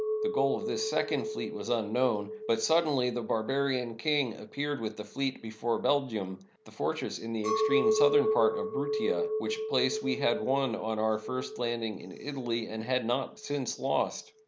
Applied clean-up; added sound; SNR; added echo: none; Chink, clink; 4 dB; none.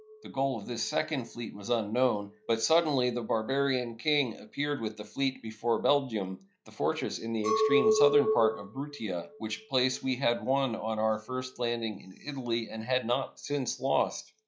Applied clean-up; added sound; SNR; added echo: classical method log-MMSE.